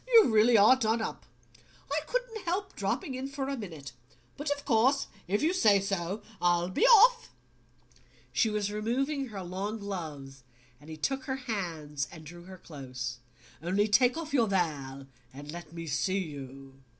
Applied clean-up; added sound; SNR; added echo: none; none; none; none.